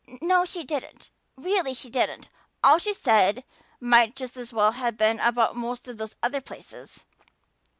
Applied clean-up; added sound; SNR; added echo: none; none; none; none.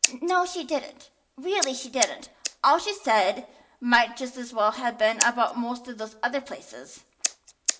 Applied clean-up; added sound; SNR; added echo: none; Scissors; 7 dB; reverberation time 0.5 s.